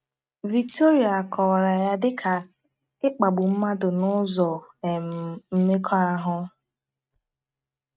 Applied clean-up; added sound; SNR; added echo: neural mask model RNNoise.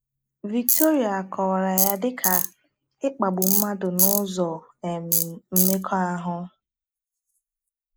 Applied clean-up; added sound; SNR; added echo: neural mask model Resemble Enhance denoiser.